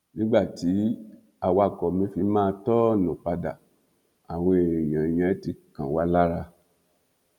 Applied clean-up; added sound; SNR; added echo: none; none; none; none.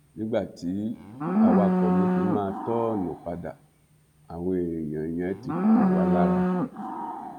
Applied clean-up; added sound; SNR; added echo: none; Livestock, farm animals, working animals; -4 dB; none.